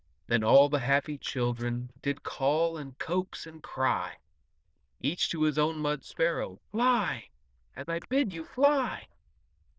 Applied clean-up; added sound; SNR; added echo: neural diffusion model UNIVERSE++.